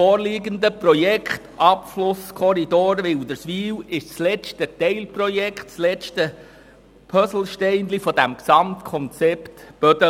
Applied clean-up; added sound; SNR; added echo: none; none; none; none.